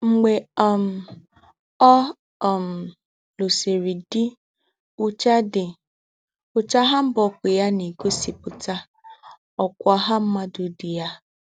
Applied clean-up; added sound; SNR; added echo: none; none; none; none.